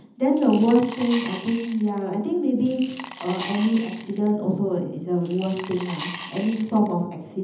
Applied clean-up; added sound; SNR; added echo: none; Coin (dropping) / Glass; 16 dB; reverberation time 0.8 s.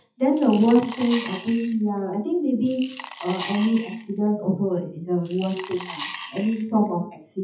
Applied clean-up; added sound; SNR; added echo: classical method WPE with log-MMSE.